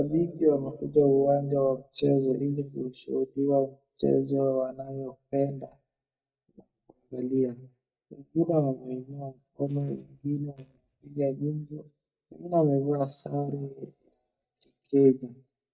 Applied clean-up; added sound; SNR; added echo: neural mask model DeepFilterNet 3.